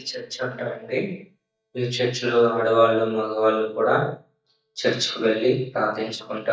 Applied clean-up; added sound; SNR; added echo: neural mask model DeepFilterNet 3.